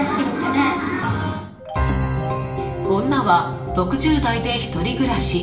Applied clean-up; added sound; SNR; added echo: none; none; none; reverberation time 0.8 s.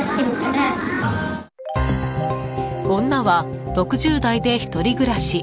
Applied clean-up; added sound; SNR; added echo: none; none; none; none.